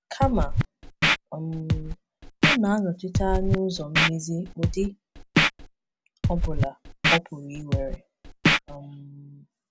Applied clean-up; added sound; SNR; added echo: none; Scratching (performance technique); -4 dB; none.